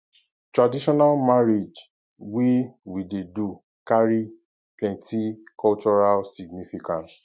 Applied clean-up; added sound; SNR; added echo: none; none; none; none.